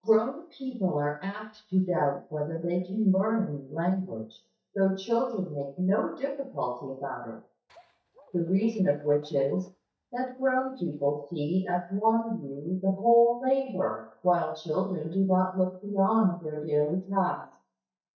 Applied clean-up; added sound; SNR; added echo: neural mask model DeepFilterNet 3.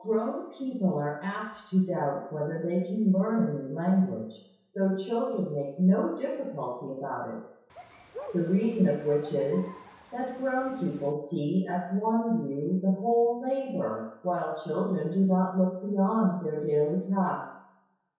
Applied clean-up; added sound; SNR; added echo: none; Bird; 19 dB; reverberation time 0.7 s.